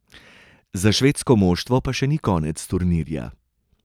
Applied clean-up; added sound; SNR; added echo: none; none; none; none.